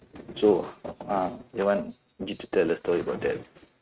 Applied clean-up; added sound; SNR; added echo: neural mask model RNNoise.